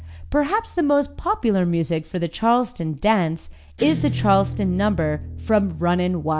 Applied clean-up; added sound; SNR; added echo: none; Guitar; 12 dB; none.